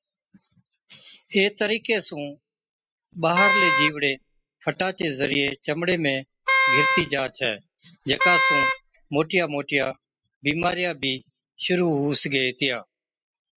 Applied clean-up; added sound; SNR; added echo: classical method spectral subtraction.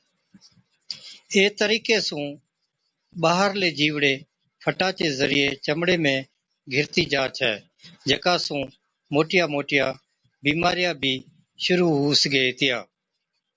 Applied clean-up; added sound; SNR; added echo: none; none; none; none.